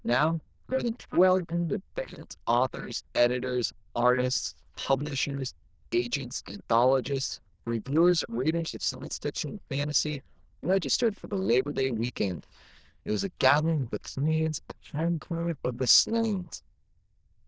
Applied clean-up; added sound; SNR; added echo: neural diffusion model UNIVERSE++.